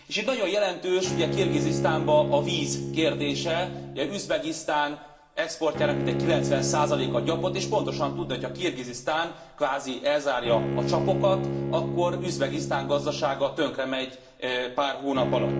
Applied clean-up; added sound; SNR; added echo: none; Bowed string instrument; 4 dB; reverberation time 0.6 s.